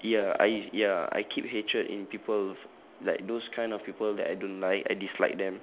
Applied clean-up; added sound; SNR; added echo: none; none; none; none.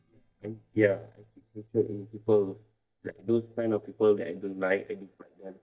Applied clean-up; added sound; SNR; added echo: neural mask model DeepFilterNet 3.